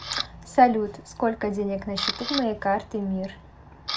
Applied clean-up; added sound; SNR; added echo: none; Camera; 10 dB; reverberation time 0.3 s.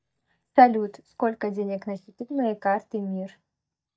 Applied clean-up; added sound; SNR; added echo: neural mask model DeepFilterNet 3.